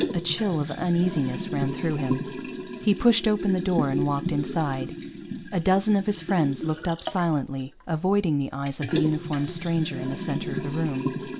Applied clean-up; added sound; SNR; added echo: none; Liquid; 7 dB; none.